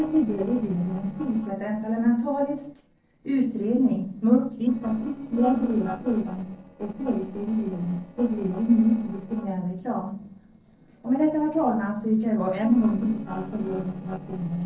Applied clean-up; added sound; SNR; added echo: neural separator model SepFormer DNS4.